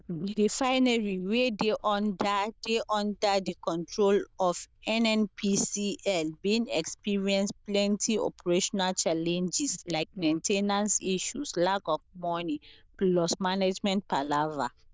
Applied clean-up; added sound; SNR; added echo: neural diffusion model UNIVERSE++.